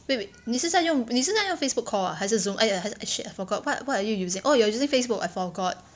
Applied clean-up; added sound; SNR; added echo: none; none; none; none.